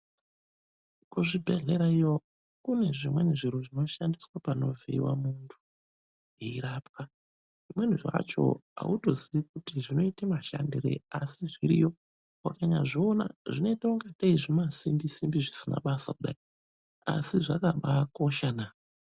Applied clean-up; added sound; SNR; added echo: none; none; none; none.